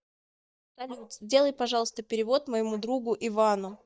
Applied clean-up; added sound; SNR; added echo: neural mask model DeepFilterNet 3.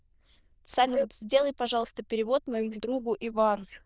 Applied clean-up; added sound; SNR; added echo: neural diffusion model UNIVERSE++.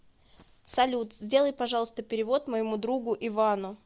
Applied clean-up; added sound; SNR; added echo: none; none; none; none.